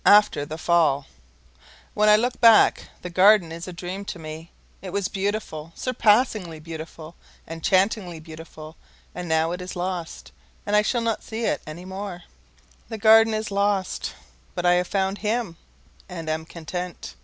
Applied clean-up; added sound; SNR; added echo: none; none; none; none.